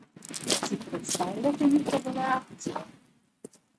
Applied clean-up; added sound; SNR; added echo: neural mask model RNNoise.